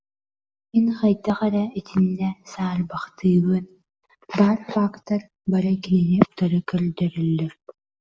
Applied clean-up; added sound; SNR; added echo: none; none; none; none.